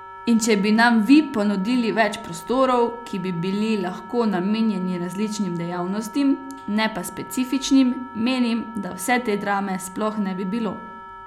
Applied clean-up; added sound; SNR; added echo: none; Wind instrument, woodwind instrument; 17 dB; none.